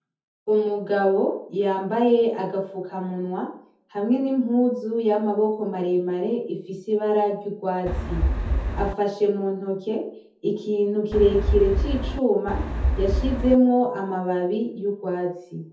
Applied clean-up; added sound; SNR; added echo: none; Wind; 1 dB; reverberation time 0.5 s.